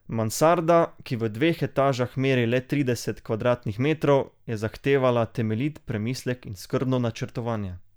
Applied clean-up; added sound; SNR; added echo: none; none; none; none.